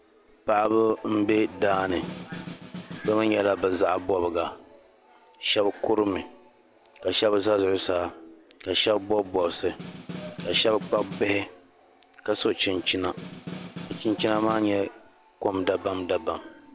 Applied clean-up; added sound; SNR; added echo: none; Snare drum; 13 dB; none.